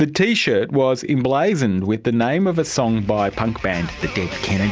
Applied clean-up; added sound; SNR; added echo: none; none; none; none.